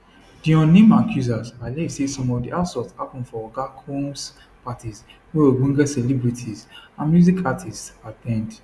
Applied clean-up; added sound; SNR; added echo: none; none; none; none.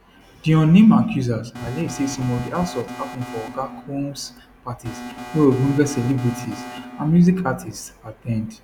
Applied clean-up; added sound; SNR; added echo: none; Alarm; 15 dB; none.